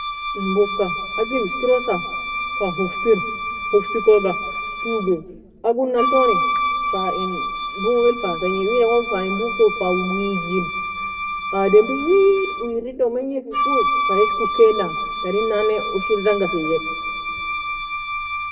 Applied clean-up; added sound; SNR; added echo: none; Wind instrument, woodwind instrument; 4 dB; reverberation time 1.5 s.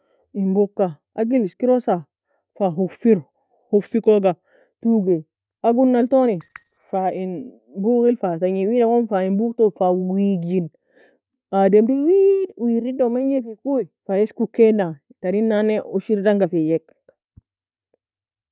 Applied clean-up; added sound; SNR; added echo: none; none; none; none.